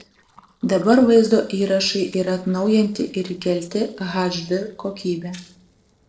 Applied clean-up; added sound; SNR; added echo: neural separator model SepFormer DNS4.